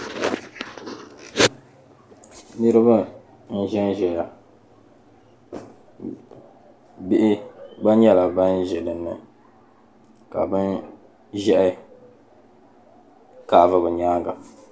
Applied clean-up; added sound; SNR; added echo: none; none; none; none.